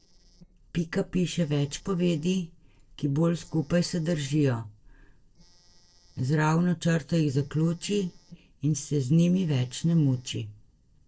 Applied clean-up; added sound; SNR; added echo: neural separator model SepFormer DNS4.